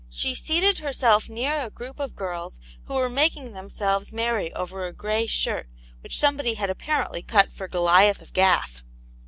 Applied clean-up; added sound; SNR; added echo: none; none; none; none.